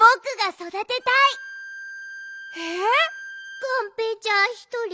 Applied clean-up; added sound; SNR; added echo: none; Bowed string instrument; 16 dB; none.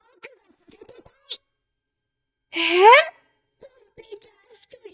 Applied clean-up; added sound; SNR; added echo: neural mask model DeepFilterNet 3.